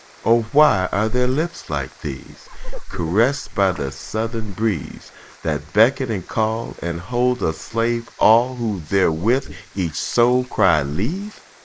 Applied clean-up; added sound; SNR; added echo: neural mask model Resemble Enhance denoiser.